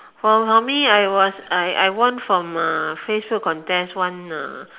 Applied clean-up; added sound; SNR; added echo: none; none; none; none.